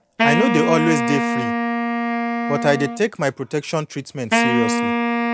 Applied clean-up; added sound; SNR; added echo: none; Wind instrument, woodwind instrument; -1 dB; none.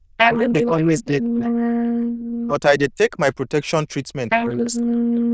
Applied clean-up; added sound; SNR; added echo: neural diffusion model UNIVERSE++.